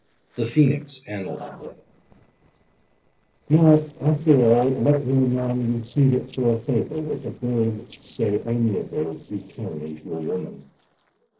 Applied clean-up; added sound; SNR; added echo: neural separator model SepFormer DNS4.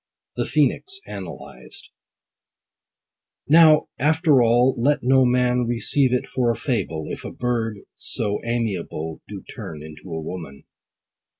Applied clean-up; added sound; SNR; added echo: none; none; none; none.